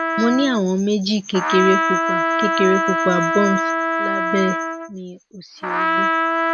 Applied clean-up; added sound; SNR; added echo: none; Trumpet; -1 dB; none.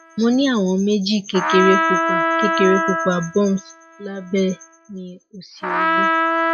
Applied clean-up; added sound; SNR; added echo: classical method log-MMSE.